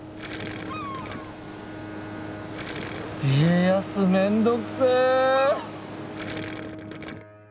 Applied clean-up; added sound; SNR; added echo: none; Bowed string instrument + Gurgling; 11 dB; none.